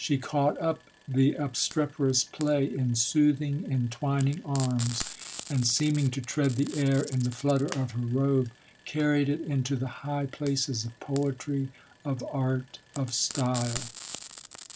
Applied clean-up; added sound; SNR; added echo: none; Frying (food); 17 dB; none.